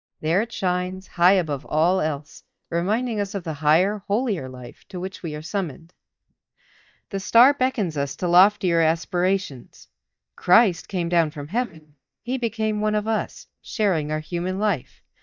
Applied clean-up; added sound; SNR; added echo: neural mask model DeepFilterNet 3.